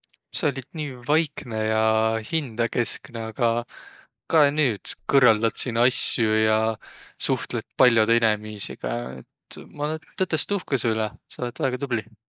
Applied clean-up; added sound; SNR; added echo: neural mask model Resemble Enhance denoiser.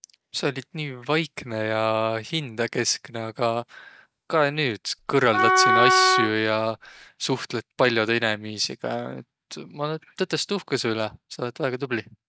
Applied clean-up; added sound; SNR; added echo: none; Wind instrument, woodwind instrument; -4 dB; none.